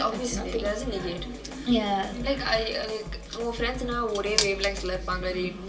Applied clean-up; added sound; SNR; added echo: none; Drum kit; 13 dB; reverberation time 0.2 s.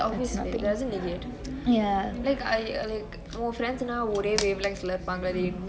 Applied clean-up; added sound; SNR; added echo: none; none; none; none.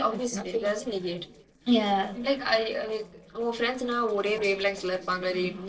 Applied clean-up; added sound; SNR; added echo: neural separator model SepFormer DNS4.